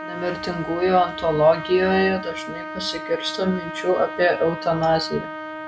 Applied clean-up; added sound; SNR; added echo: none; Trumpet; 10 dB; none.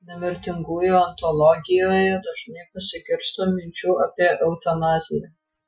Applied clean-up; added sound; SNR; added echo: classical method Wiener filter.